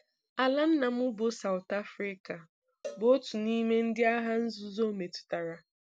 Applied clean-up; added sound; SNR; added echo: none; Cowbell; 19 dB; none.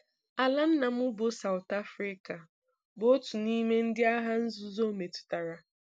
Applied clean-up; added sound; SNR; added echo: none; none; none; none.